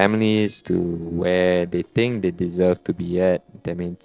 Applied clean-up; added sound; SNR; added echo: neural separator model SepFormer DNS4.